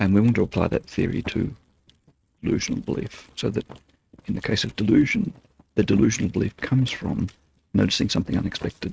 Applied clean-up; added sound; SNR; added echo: neural mask model RNNoise.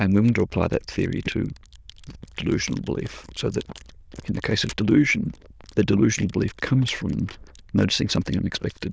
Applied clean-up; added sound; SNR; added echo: neural diffusion model UNIVERSE++.